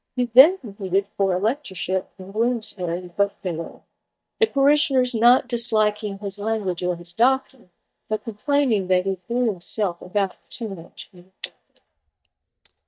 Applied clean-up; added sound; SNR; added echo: neural mask model DeepFilterNet 3.